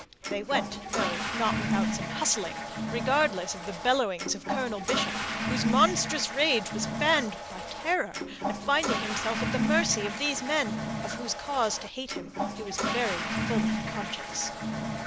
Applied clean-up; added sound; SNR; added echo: none; Toilet flush / Water; 1 dB; none.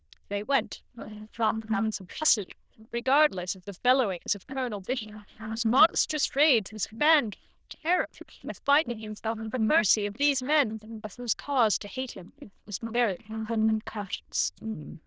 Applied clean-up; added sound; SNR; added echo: neural diffusion model UNIVERSE++.